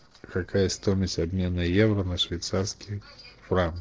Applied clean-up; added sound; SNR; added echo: neural separator model SepFormer DNS4.